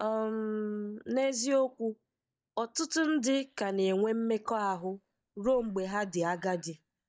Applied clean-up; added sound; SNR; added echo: neural mask model DeepFilterNet 3.